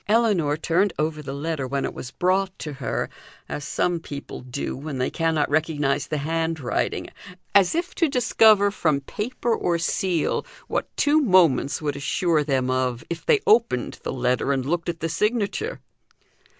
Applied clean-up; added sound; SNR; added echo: none; none; none; none.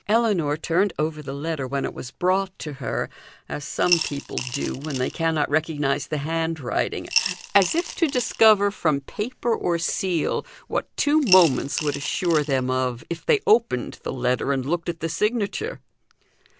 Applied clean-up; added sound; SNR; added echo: none; Coin (dropping) / Glass; 7 dB; none.